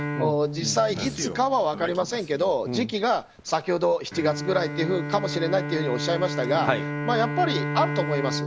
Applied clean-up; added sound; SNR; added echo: none; Bowed string instrument; 6 dB; none.